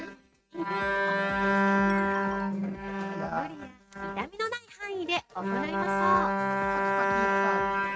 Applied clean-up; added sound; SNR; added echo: neural mask model RNNoise.